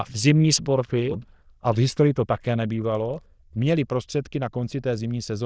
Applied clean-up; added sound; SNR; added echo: neural diffusion model UNIVERSE++.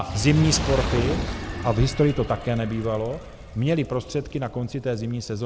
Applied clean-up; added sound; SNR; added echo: none; Fire; 7 dB; none.